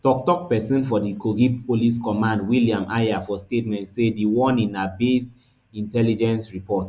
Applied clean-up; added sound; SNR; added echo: none; none; none; none.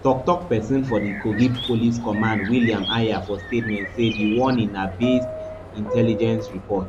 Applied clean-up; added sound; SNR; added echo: none; Bird + Subway, metro, underground; 9 dB; none.